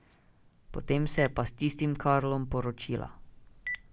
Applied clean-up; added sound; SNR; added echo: none; Telephone; 15 dB; none.